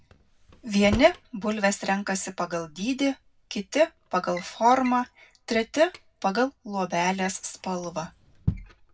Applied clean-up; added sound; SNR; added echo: none; Drawer open or close; 14 dB; reverberation time 0.4 s.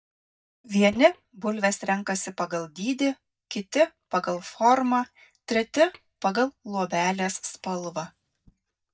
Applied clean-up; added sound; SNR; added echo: neural mask model DeepFilterNet 3.